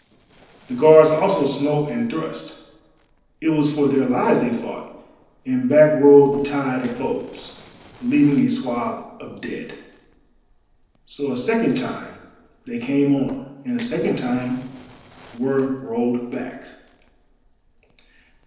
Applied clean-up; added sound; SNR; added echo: neural separator model SepFormer DNS4.